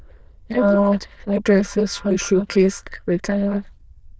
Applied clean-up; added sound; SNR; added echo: neural diffusion model UNIVERSE++.